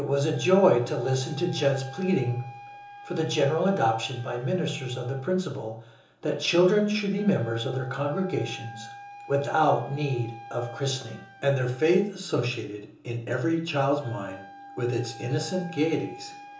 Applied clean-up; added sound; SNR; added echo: none; Wind instrument, woodwind instrument; 19 dB; reverberation time 0.6 s.